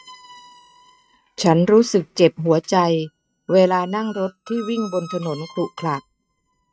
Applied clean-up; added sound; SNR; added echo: neural mask model RNNoise.